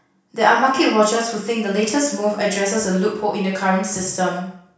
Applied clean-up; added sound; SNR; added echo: none; none; none; reverberation time 0.6 s.